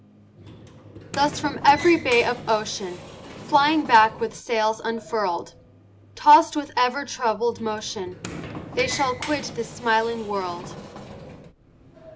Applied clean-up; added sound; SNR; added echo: none; Sliding door; 15 dB; none.